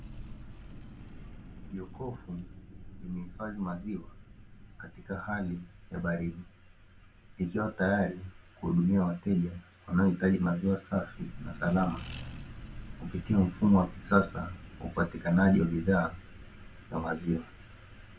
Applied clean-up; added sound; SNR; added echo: none; Accelerating, revving, vroom; 15 dB; none.